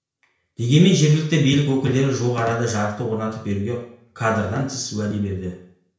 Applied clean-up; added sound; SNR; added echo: none; none; none; reverberation time 0.5 s.